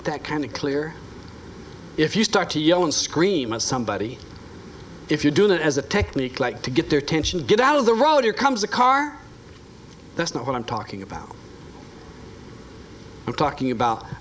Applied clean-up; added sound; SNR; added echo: none; none; none; none.